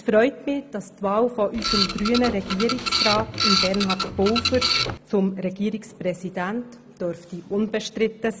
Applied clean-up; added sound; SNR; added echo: none; Printer; 0 dB; none.